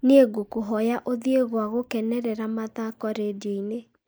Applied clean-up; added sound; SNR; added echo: neural mask model Resemble Enhance denoiser.